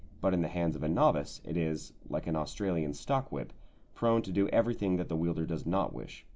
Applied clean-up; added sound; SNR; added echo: none; none; none; none.